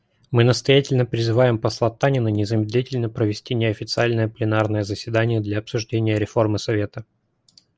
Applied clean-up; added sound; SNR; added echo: none; none; none; none.